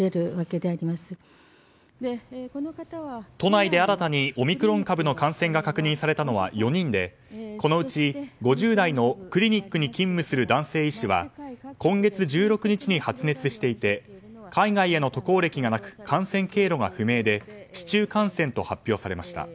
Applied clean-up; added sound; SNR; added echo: none; none; none; none.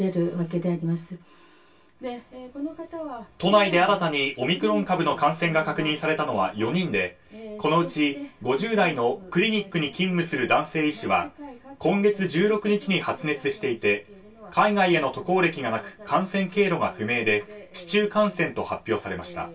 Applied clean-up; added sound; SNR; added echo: none; none; none; reverberation time 0.2 s.